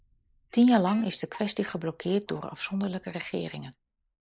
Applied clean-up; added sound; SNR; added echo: neural mask model Resemble Enhance denoiser.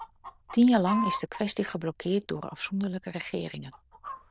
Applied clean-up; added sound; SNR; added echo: neural diffusion model UNIVERSE++.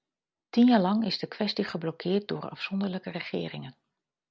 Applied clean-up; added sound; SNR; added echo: none; none; none; none.